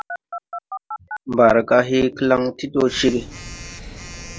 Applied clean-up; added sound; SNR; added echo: none; Telephone; 15 dB; none.